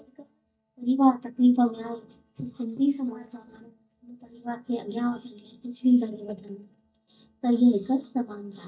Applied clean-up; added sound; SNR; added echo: neural mask model DeepFilterNet 3.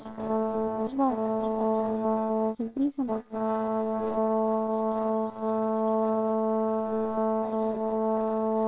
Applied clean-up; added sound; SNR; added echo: neural separator model SepFormer WHAMR!.